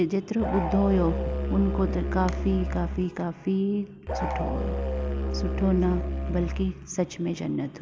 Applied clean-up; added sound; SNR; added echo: none; Musical instrument; 2 dB; none.